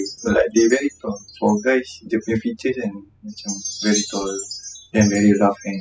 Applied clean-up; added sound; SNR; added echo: classical method spectral subtraction.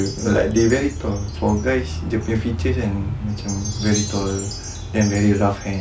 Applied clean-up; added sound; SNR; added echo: none; Wind chime; 15 dB; none.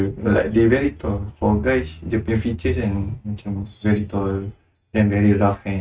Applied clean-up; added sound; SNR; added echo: neural mask model RNNoise.